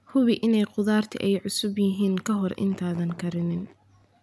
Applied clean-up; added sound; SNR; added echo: none; none; none; none.